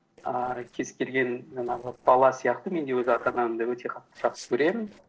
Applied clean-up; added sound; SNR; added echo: neural separator model SepFormer DNS4.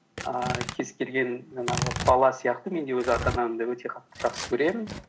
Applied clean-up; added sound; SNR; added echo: none; Tearing; 8 dB; none.